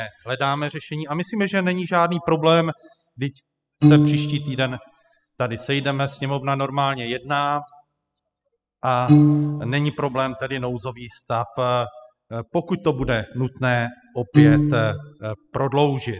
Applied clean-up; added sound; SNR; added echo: classical method spectral subtraction.